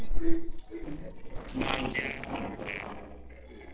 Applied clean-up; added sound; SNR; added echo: neural separator model SepFormer DNS4.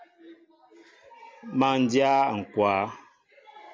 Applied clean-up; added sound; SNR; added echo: none; none; none; none.